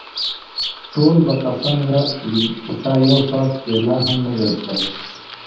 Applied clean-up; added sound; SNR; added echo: none; Bird vocalization, bird call, bird song; 9 dB; reverberation time 0.8 s.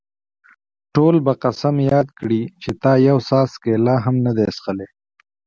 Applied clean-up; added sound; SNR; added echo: none; none; none; none.